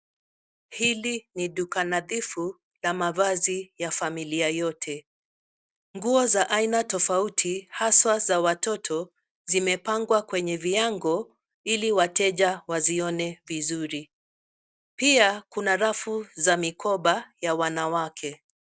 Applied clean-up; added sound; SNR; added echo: none; none; none; none.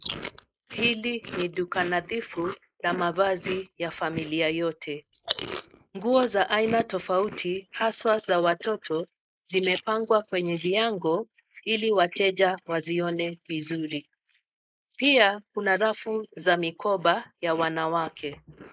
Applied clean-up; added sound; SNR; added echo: neural mask model Resemble Enhance denoiser.